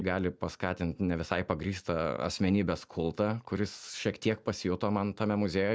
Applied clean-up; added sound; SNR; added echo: none; none; none; none.